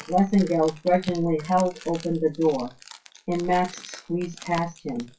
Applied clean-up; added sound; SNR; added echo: classical method WPE with log-MMSE.